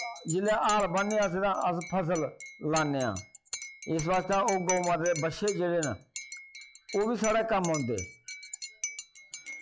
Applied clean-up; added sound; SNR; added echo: classical method log-MMSE.